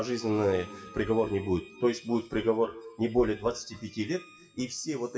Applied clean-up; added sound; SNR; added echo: classical method WPE with log-MMSE.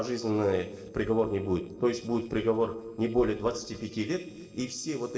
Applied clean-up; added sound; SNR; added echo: neural separator model SepFormer DNS4.